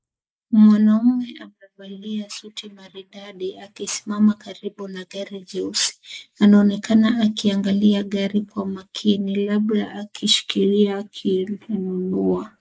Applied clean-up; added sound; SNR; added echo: neural mask model Resemble Enhance denoiser.